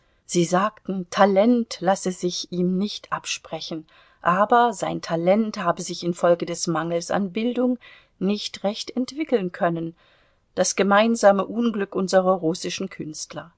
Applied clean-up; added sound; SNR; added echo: none; none; none; none.